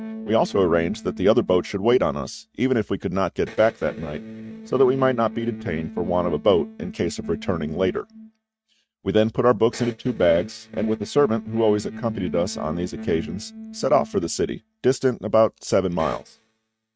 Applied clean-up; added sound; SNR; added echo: neural mask model RNNoise.